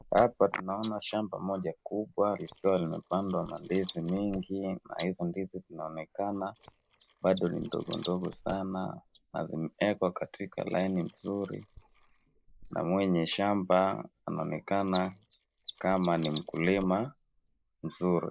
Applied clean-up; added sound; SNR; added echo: neural mask model Resemble Enhance denoiser.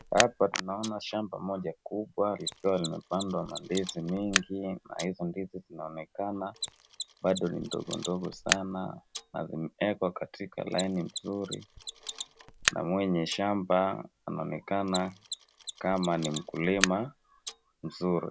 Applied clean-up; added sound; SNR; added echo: none; Mechanisms; 7 dB; none.